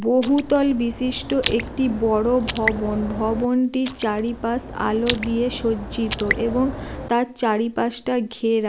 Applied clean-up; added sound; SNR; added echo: none; Raindrop; 8 dB; none.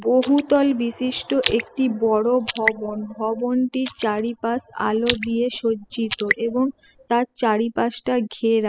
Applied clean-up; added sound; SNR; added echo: classical method spectral subtraction.